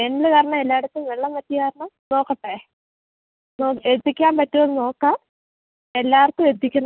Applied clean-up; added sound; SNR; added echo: none; none; none; none.